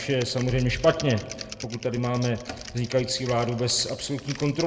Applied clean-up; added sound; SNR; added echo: none; Typing; 16 dB; reverberation time 0.9 s.